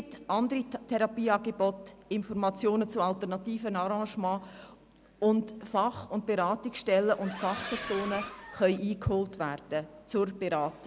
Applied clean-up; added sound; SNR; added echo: none; Accelerating, revving, vroom; 9 dB; none.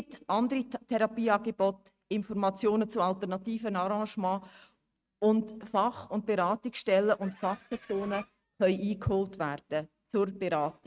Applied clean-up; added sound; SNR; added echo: neural mask model RNNoise.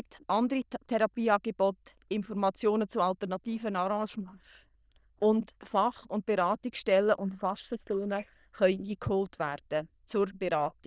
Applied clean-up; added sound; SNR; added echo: neural diffusion model UNIVERSE++.